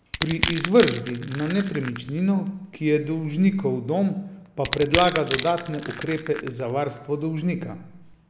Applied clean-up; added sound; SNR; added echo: none; Crushing; 9 dB; none.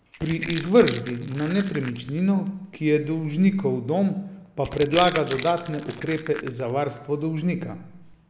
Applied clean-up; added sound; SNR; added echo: neural mask model Resemble Enhance denoiser.